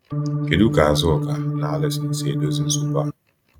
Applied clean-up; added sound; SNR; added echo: neural mask model RNNoise.